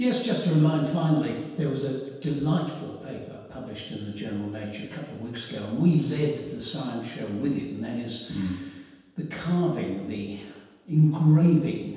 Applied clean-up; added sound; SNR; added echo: none; none; none; reverberation time 1.2 s.